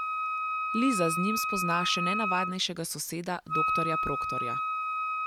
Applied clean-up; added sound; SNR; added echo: none; Wind instrument, woodwind instrument; -2 dB; none.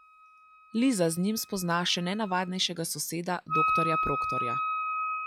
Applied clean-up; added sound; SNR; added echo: classical method log-MMSE.